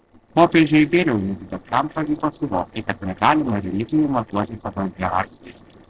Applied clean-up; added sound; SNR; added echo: neural separator model SepFormer DNS4.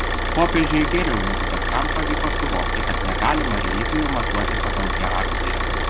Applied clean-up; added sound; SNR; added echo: none; Idling / Car; -3 dB; none.